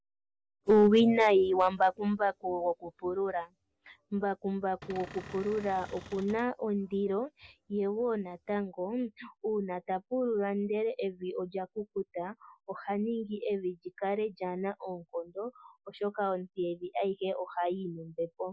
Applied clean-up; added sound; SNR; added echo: none; Cupboard open or close / Door; 15 dB; none.